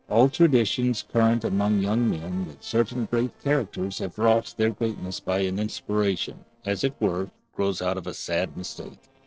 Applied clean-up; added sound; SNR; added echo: neural separator model SepFormer DNS4.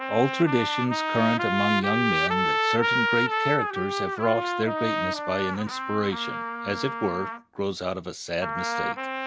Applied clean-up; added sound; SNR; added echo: none; Trumpet; 0 dB; none.